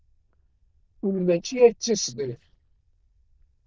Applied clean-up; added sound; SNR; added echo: neural diffusion model UNIVERSE++.